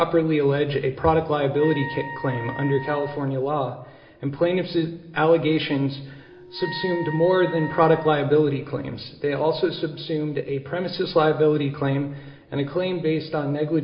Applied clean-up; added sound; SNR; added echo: none; Wind instrument, woodwind instrument; 14 dB; reverberation time 1.2 s.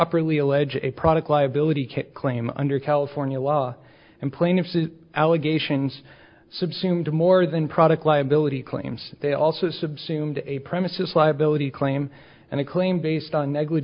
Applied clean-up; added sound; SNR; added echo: none; none; none; none.